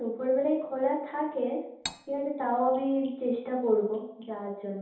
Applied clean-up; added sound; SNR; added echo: none; Cutlery, silverware; 11 dB; reverberation time 0.8 s.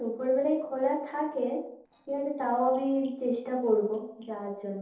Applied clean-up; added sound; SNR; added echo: neural separator model SepFormer DNS4.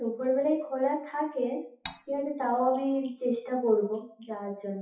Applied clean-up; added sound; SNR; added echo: classical method WPE with log-MMSE.